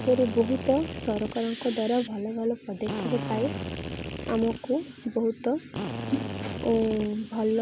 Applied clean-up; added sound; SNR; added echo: none; Drill; 8 dB; none.